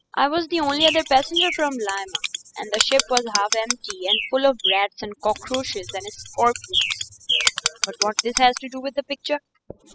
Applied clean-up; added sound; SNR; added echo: classical method spectral subtraction.